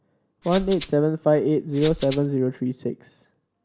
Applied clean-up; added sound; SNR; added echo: none; Rattle (instrument); -1 dB; none.